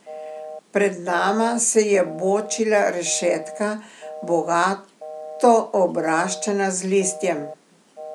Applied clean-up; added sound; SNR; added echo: none; Telephone; 15 dB; none.